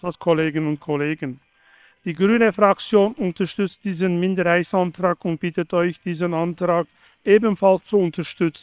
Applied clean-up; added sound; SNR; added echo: neural separator model SepFormer WHAM!.